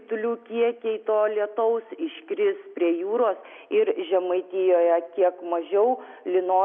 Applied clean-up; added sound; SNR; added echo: none; none; none; none.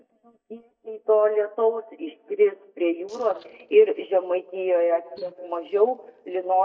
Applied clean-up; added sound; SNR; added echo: neural mask model DeepFilterNet 3.